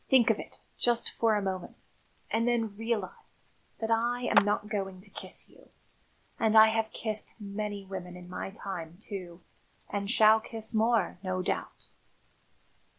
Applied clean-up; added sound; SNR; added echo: none; Clapping; 4 dB; none.